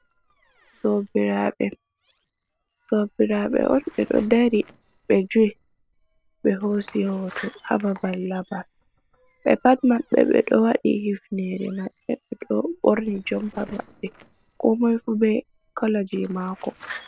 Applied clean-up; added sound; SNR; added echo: neural separator model SepFormer DNS4.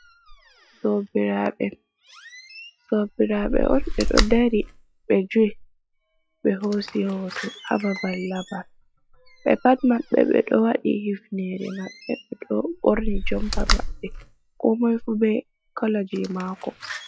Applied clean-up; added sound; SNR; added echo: classical method log-MMSE.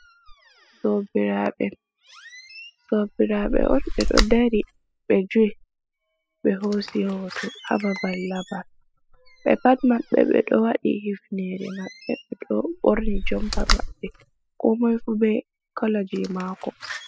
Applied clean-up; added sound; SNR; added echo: classical method spectral subtraction.